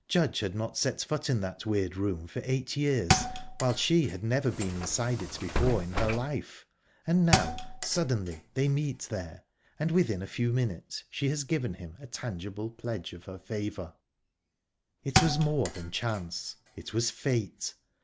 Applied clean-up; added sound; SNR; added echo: none; Bus + Thump, thud; 4 dB; none.